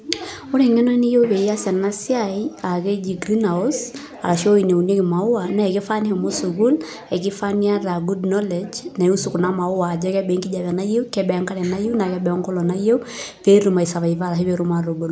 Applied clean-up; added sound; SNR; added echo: none; none; none; none.